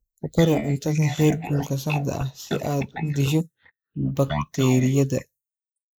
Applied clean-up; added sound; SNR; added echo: neural mask model Resemble Enhance denoiser.